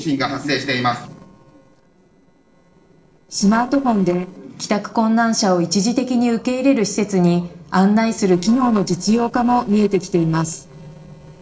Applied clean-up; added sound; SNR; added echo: neural separator model SepFormer DNS4.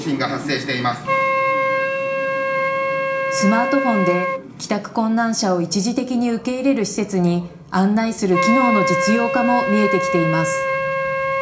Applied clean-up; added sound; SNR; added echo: none; Wind instrument, woodwind instrument; 2 dB; reverberation time 0.4 s.